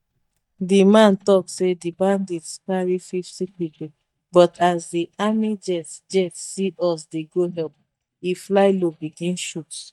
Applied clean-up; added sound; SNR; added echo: neural mask model DeepFilterNet 3.